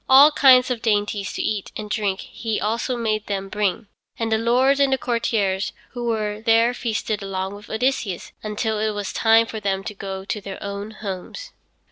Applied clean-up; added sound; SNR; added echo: none; none; none; none.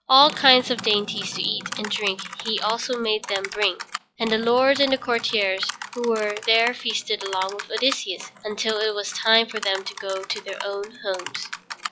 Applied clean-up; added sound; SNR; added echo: classical method log-MMSE.